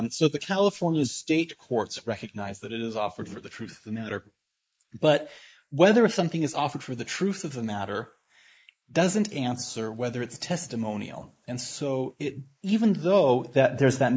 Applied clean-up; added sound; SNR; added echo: neural mask model Resemble Enhance denoiser.